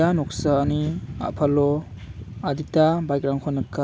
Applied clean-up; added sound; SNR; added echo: none; none; none; none.